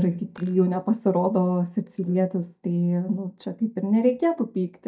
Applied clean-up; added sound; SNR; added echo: neural mask model DeepFilterNet 3.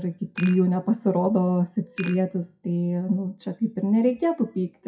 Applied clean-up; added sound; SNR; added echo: classical method WPE with log-MMSE.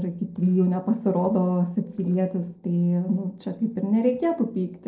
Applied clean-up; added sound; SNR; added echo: neural separator model SepFormer DNS4.